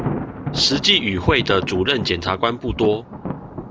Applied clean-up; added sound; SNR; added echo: none; Thunder; 8 dB; none.